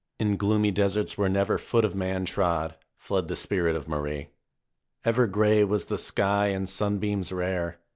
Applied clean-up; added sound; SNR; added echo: none; none; none; none.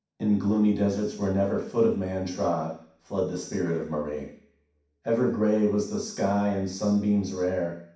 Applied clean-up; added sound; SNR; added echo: none; none; none; reverberation time 0.6 s.